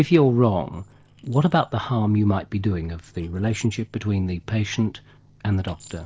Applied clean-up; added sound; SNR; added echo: neural separator model SepFormer DNS4.